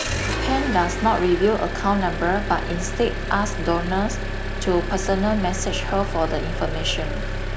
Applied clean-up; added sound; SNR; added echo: none; Engine; 2 dB; none.